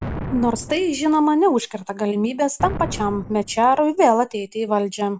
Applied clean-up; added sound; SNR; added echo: none; Explosion; 13 dB; none.